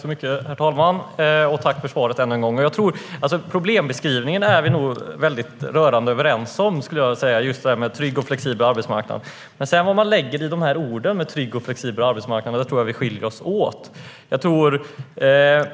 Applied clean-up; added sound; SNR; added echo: none; none; none; none.